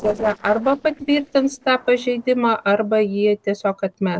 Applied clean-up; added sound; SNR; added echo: neural separator model SepFormer DNS4.